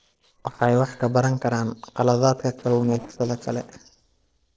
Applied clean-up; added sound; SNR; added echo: neural separator model SepFormer DNS4.